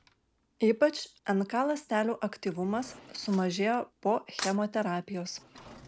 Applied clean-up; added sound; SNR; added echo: none; Cutlery, silverware / Drawer open or close; 18 dB; none.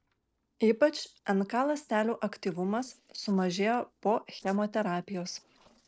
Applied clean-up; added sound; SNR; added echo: neural separator model SepFormer DNS4.